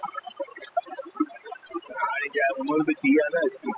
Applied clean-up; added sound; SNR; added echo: classical method spectral subtraction.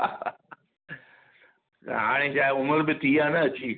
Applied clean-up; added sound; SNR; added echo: none; none; none; none.